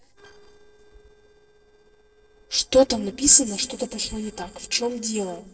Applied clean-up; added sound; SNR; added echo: neural separator model SepFormer DNS4.